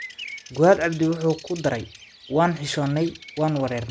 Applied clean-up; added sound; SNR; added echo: none; Bird vocalization, bird call, bird song; 19 dB; none.